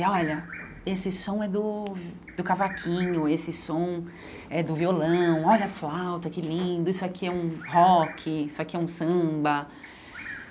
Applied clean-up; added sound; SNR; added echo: none; Bird vocalization, bird call, bird song; 19 dB; none.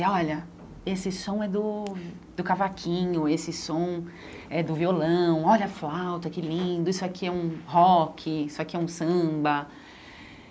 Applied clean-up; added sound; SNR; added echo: none; none; none; none.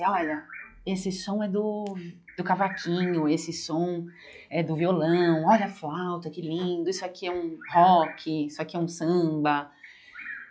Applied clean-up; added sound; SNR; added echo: classical method log-MMSE.